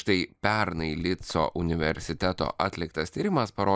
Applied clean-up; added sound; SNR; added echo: neural mask model Resemble Enhance denoiser.